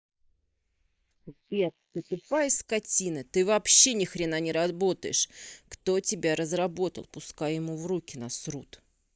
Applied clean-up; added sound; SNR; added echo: neural mask model Resemble Enhance denoiser.